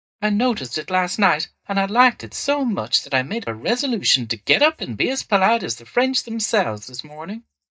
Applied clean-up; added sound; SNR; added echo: neural mask model DeepFilterNet 3.